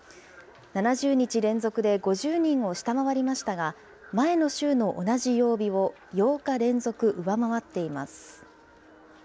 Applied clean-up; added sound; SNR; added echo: none; none; none; none.